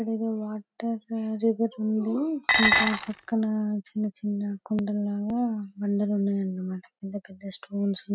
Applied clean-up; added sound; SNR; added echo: neural mask model RNNoise.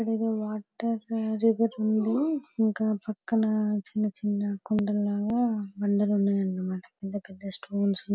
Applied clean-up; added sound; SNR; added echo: none; none; none; none.